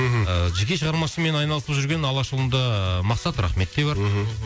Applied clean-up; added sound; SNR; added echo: none; none; none; none.